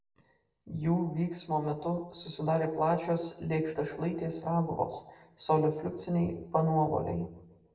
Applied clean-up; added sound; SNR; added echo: none; none; none; reverberation time 0.6 s.